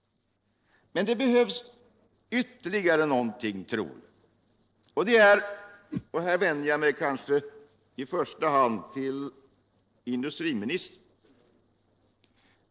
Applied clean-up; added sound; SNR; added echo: neural separator model SepFormer DNS4.